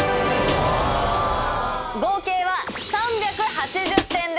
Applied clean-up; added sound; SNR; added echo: none; Hi-hat; 10 dB; none.